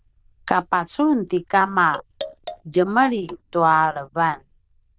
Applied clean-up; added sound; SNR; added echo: neural diffusion model UNIVERSE++.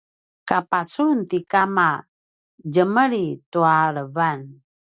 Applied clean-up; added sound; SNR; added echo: none; none; none; none.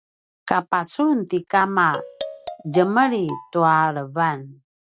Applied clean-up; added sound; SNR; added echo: neural mask model RNNoise.